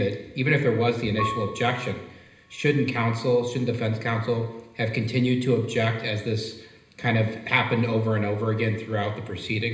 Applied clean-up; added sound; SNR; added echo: none; Piano; 18 dB; reverberation time 0.9 s.